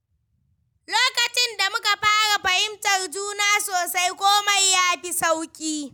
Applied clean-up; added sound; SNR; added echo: none; none; none; none.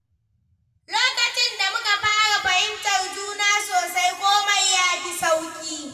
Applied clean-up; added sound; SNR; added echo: none; none; none; reverberation time 2.0 s.